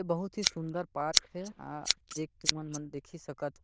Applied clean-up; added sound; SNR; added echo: neural diffusion model UNIVERSE++.